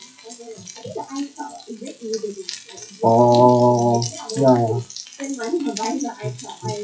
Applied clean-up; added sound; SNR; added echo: classical method WPE with log-MMSE.